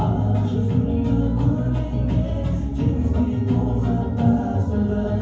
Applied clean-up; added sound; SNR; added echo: none; none; none; reverberation time 0.9 s.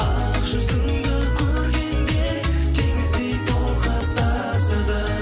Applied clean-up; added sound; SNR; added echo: none; none; none; none.